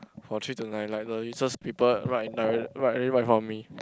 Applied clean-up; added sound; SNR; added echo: none; none; none; none.